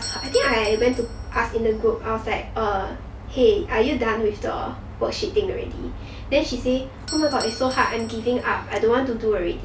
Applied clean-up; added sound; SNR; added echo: none; Doorbell; 17 dB; none.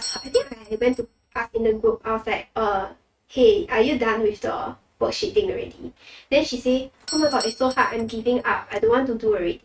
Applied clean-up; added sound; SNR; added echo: neural mask model RNNoise.